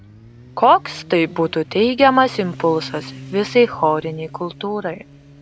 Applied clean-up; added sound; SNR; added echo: none; Motorcycle; 20 dB; none.